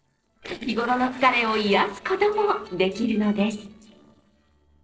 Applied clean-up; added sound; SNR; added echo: neural separator model SepFormer DNS4.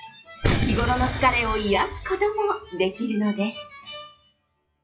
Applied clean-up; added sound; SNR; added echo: classical method WPE with log-MMSE.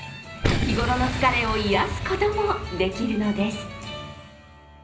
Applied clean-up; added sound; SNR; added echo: none; Boom; 4 dB; reverberation time 0.5 s.